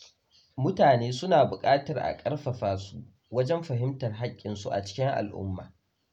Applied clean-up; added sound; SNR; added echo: none; none; none; none.